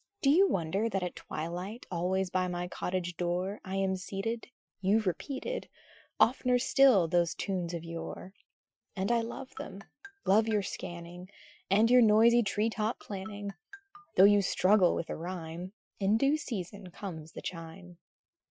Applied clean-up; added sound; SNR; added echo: classical method Wiener filter.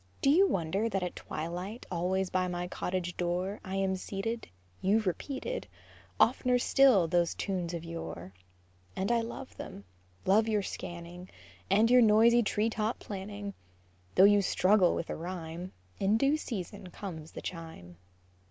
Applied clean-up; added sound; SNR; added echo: none; none; none; none.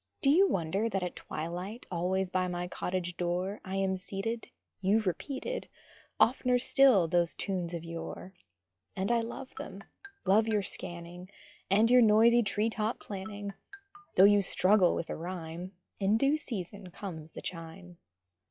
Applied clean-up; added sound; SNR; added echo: classical method log-MMSE.